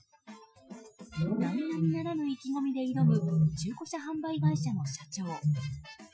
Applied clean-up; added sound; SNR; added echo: classical method Wiener filter.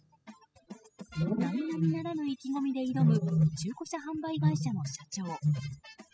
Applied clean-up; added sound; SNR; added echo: classical method spectral subtraction.